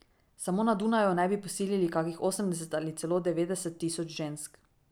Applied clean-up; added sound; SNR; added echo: none; none; none; none.